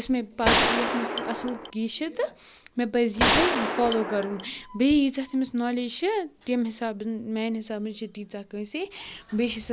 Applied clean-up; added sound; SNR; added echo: none; Gunshot, gunfire; -2 dB; none.